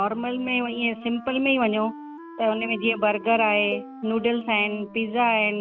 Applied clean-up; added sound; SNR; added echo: none; Cowbell + Wind instrument, woodwind instrument; 15 dB; none.